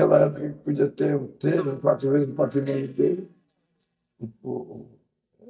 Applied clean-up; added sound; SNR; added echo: neural mask model DeepFilterNet 3.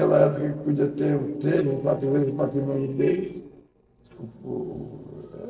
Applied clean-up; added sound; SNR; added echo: neural separator model SepFormer DNS4.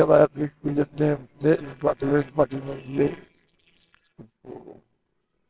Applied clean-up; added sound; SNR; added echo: neural separator model SepFormer WHAMR!.